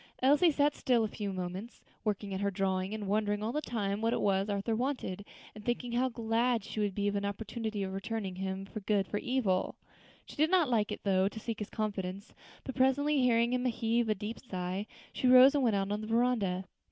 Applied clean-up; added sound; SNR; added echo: none; none; none; none.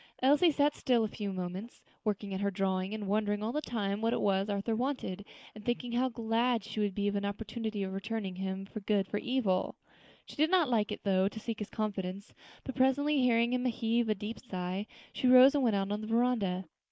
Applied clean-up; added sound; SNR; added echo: neural mask model Resemble Enhance denoiser.